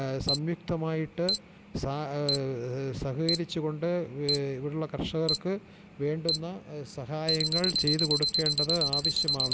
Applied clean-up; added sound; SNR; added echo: none; Alarm; 2 dB; none.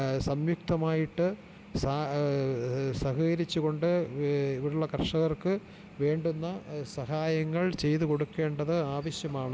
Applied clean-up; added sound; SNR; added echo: none; none; none; none.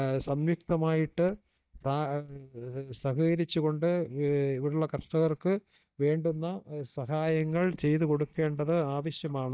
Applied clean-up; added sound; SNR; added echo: neural mask model DeepFilterNet 3.